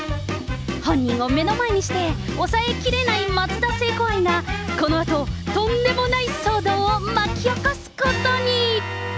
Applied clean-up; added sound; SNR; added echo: none; none; none; none.